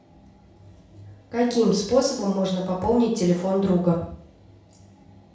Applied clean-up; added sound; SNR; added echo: none; none; none; reverberation time 0.7 s.